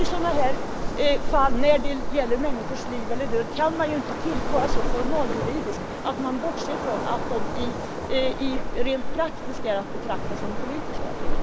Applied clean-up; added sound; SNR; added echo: none; Waves, surf; -3 dB; none.